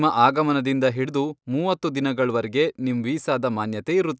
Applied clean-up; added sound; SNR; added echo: none; none; none; none.